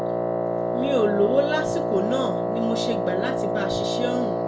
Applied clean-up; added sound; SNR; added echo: none; Wind instrument, woodwind instrument; -2 dB; reverberation time 0.3 s.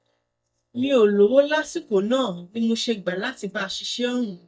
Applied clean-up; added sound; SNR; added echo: neural mask model DeepFilterNet 3.